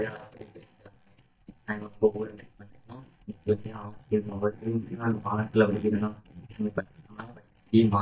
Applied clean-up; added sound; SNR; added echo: neural mask model DeepFilterNet 3.